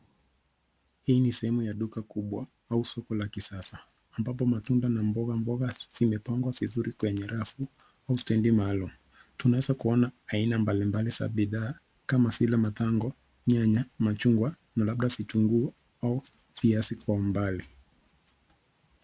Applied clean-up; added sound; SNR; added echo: none; none; none; none.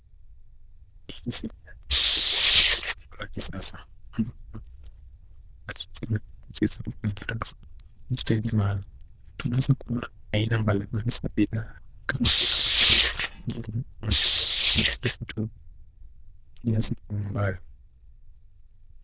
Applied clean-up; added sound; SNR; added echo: neural diffusion model UNIVERSE++.